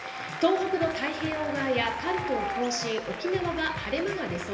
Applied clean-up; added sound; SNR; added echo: none; Applause; 7 dB; reverberation time 1.4 s.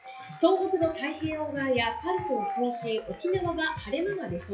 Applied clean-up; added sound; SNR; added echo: classical method WPE with log-MMSE.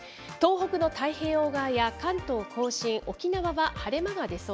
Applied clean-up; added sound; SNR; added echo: none; none; none; none.